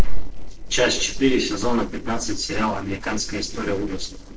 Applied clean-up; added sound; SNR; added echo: neural separator model SepFormer DNS4.